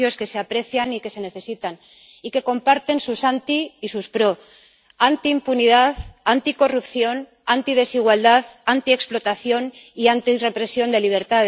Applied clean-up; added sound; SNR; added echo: none; none; none; none.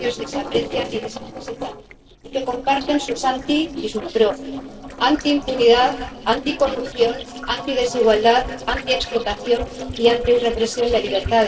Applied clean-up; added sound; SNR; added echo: neural separator model SepFormer DNS4.